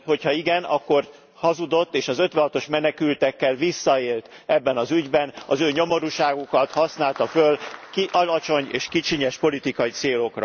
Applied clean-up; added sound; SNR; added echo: none; none; none; none.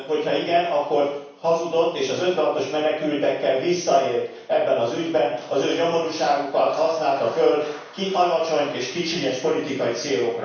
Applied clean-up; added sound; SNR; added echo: none; none; none; reverberation time 0.7 s.